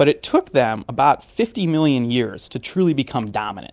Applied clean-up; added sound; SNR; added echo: none; none; none; none.